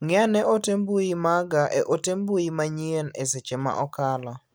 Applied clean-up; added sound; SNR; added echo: none; none; none; none.